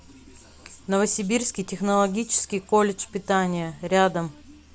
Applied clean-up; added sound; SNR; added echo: none; none; none; none.